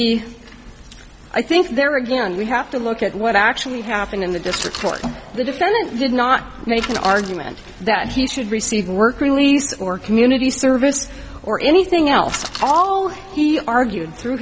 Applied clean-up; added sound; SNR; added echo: none; Bicycle; 14 dB; none.